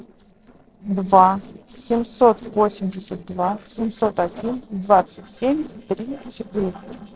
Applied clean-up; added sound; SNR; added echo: neural separator model SepFormer DNS4.